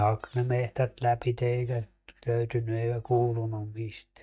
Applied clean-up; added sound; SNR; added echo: neural mask model DeepFilterNet 3.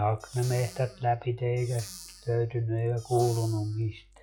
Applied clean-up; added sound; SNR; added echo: classical method log-MMSE.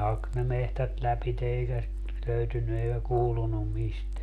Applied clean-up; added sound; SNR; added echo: none; none; none; none.